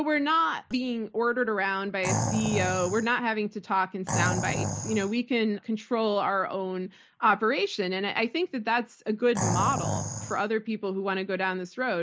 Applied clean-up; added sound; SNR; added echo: none; Animal; 3 dB; none.